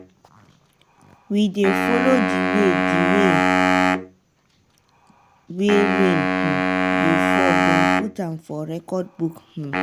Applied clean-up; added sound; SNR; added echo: none; Wind instrument, woodwind instrument; -3 dB; none.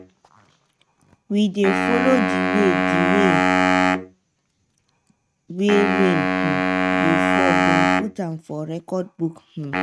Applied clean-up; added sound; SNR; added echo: neural mask model RNNoise.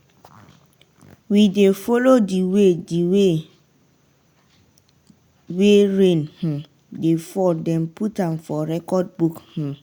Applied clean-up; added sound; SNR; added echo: none; none; none; none.